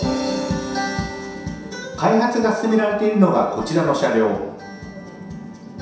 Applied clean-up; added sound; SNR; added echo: none; Organ; 18 dB; reverberation time 0.7 s.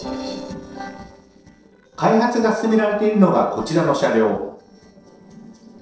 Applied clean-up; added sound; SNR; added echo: neural separator model SepFormer DNS4.